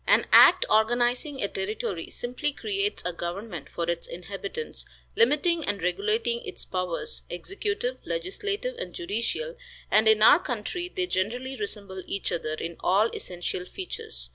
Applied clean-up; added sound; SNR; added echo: none; none; none; none.